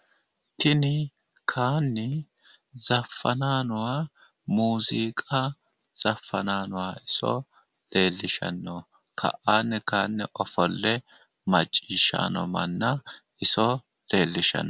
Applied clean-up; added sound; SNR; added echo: none; none; none; none.